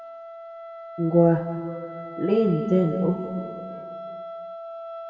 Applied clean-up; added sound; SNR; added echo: none; Wind instrument, woodwind instrument; 12 dB; reverberation time 2.4 s.